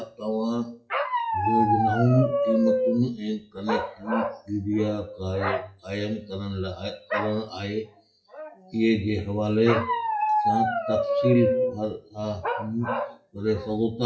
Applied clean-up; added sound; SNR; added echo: classical method WPE with log-MMSE.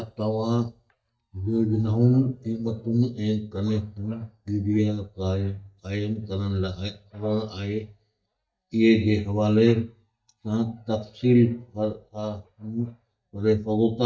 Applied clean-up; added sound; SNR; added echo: neural mask model DeepFilterNet 3.